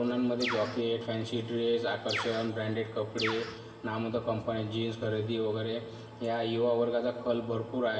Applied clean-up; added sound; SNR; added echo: none; Bird; 5 dB; reverberation time 2.1 s.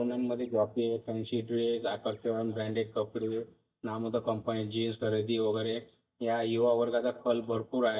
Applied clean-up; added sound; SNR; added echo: neural mask model DeepFilterNet 3.